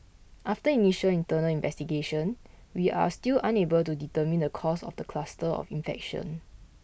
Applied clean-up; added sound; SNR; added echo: none; none; none; none.